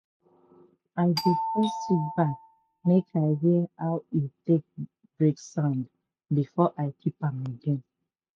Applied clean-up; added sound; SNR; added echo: neural mask model RNNoise.